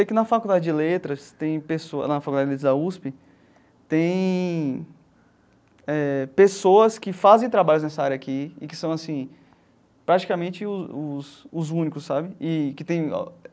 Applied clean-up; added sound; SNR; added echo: none; none; none; none.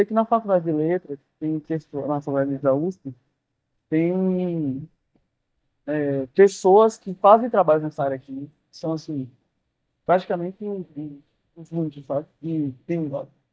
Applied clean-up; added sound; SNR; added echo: neural mask model DeepFilterNet 3.